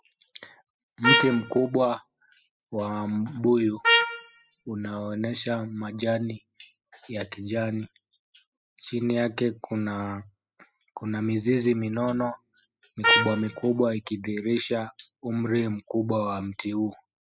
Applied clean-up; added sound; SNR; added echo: classical method spectral subtraction.